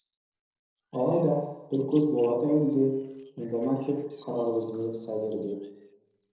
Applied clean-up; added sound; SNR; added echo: neural separator model SepFormer DNS4.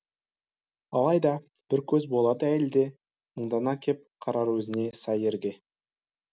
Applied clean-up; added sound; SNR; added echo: none; none; none; none.